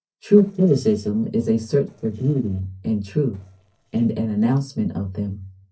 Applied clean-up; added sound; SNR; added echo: neural separator model SepFormer DNS4.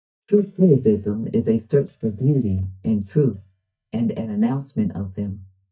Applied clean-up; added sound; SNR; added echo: neural mask model DeepFilterNet 3.